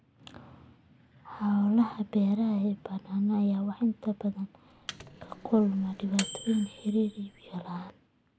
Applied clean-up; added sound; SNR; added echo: none; Microwave oven; 13 dB; none.